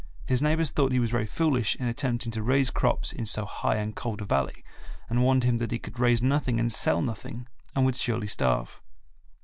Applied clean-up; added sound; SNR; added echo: none; none; none; none.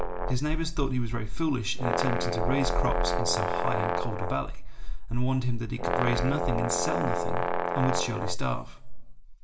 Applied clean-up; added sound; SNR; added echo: none; Brass instrument; 5 dB; reverberation time 0.4 s.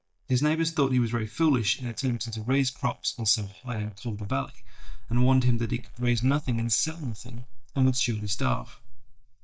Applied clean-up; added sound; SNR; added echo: neural mask model DeepFilterNet 3.